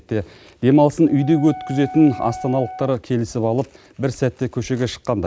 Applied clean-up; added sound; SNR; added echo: none; Wind instrument, woodwind instrument; 15 dB; none.